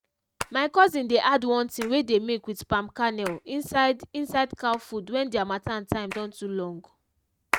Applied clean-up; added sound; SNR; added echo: neural mask model RNNoise.